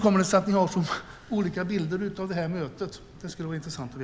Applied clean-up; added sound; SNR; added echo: none; none; none; none.